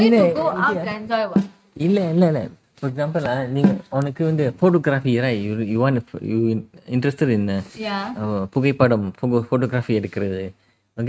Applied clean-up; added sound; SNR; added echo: neural mask model RNNoise.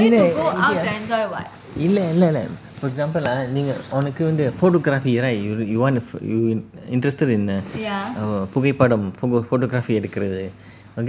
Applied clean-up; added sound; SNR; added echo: none; none; none; none.